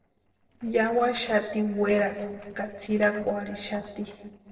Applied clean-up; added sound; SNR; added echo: neural separator model SepFormer DNS4.